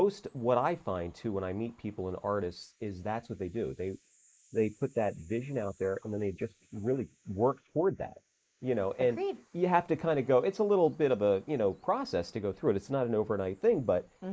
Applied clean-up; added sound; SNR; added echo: neural mask model Resemble Enhance denoiser.